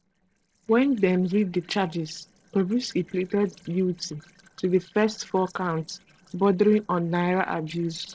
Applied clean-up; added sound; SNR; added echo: neural separator model SepFormer DNS4.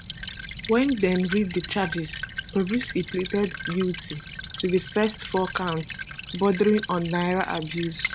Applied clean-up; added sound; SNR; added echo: none; Stream / Trickle, dribble; 8 dB; none.